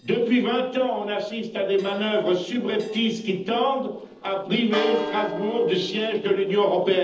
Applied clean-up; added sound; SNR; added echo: neural separator model SepFormer DNS4.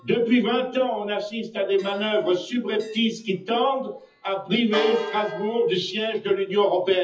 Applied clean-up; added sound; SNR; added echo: classical method WPE with log-MMSE.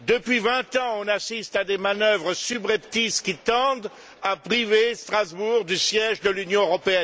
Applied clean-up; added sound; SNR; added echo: none; none; none; none.